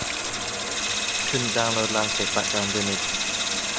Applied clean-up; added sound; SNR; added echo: none; Sink (filling or washing) / Water tap, faucet; -4 dB; none.